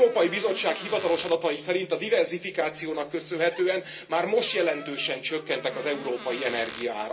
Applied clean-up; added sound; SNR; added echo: none; Door; 17 dB; reverberation time 0.2 s.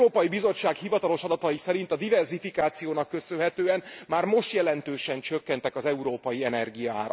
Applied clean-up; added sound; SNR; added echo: none; none; none; none.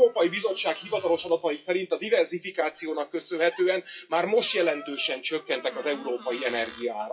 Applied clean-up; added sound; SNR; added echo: classical method WPE with log-MMSE.